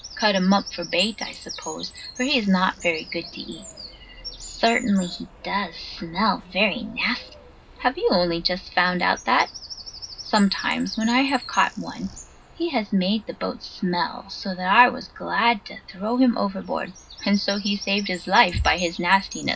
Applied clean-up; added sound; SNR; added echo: none; Bird vocalization, bird call, bird song; 17 dB; reverberation time 0.2 s.